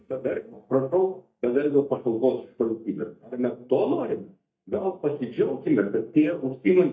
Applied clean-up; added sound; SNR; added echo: neural mask model DeepFilterNet 3.